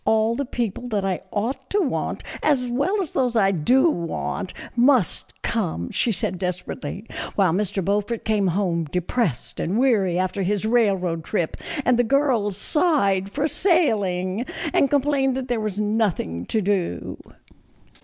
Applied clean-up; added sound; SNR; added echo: none; none; none; none.